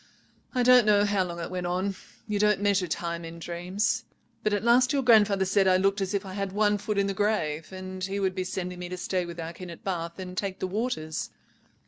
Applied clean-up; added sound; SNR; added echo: none; none; none; none.